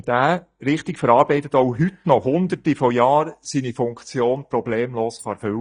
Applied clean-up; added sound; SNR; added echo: neural mask model DeepFilterNet 3.